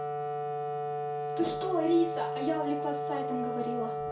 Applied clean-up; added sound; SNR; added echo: none; Wind instrument, woodwind instrument; 0 dB; reverberation time 0.3 s.